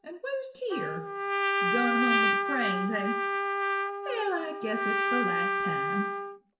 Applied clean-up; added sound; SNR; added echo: none; Trumpet; -4 dB; reverberation time 0.5 s.